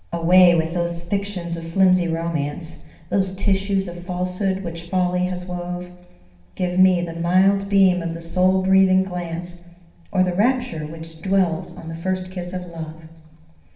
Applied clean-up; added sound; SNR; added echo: none; none; none; reverberation time 0.9 s.